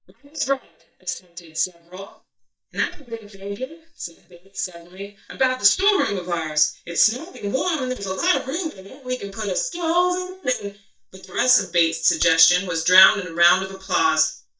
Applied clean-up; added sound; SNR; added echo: neural mask model DeepFilterNet 3.